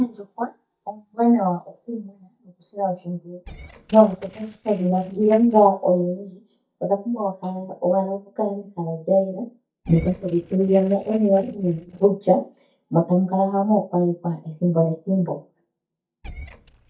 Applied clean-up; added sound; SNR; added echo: neural mask model DeepFilterNet 3.